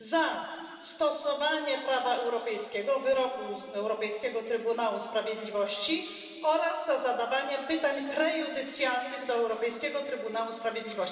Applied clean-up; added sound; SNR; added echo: none; none; none; reverberation time 2.5 s.